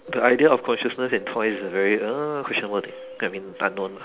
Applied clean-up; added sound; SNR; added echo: none; Bird; 18 dB; none.